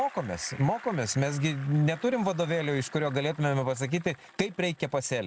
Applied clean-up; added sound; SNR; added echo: none; Bicycle; 20 dB; none.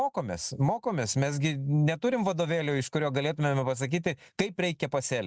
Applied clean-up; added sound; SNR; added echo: none; none; none; none.